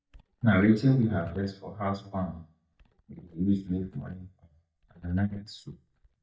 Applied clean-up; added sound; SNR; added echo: neural mask model DeepFilterNet 3.